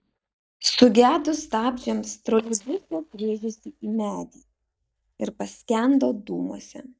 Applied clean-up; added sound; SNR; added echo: neural mask model DeepFilterNet 3.